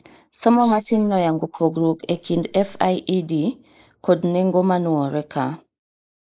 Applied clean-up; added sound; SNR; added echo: neural mask model Resemble Enhance denoiser.